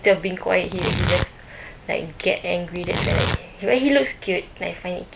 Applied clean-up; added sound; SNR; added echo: none; Tearing; 4 dB; none.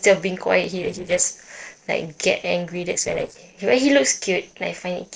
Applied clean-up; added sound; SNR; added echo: neural separator model SepFormer DNS4.